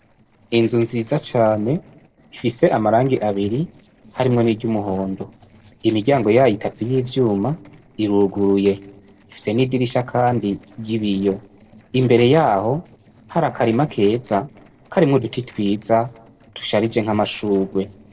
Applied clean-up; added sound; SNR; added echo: neural separator model SepFormer DNS4.